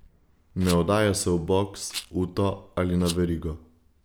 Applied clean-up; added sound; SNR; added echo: neural mask model Resemble Enhance denoiser.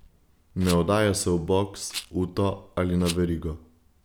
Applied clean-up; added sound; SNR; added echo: none; Rattle; 17 dB; none.